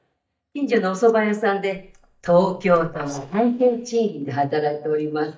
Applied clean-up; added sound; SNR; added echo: neural mask model DeepFilterNet 3.